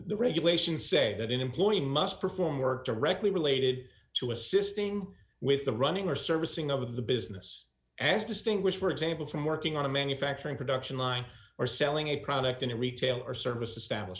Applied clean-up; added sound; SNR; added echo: none; none; none; none.